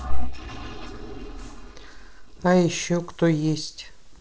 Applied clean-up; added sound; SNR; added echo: neural separator model SepFormer DNS4.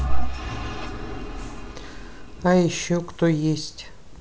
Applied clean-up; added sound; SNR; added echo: none; Engine / Vehicle; 11 dB; none.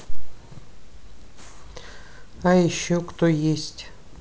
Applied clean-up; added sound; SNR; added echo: none; none; none; none.